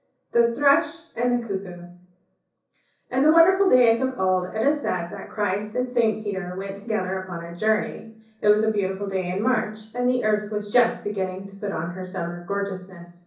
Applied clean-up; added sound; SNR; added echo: none; none; none; reverberation time 0.6 s.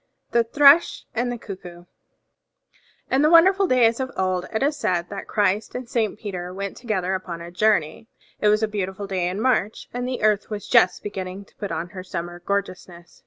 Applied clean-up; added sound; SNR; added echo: none; none; none; none.